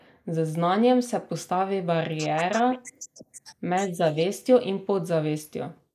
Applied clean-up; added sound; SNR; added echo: neural mask model Resemble Enhance denoiser.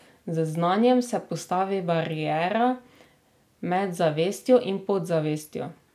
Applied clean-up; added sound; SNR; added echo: none; none; none; none.